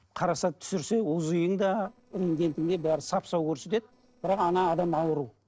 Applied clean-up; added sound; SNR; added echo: neural separator model SepFormer DNS4.